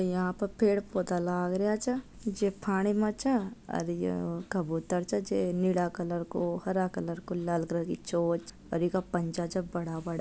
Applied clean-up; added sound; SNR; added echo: none; none; none; none.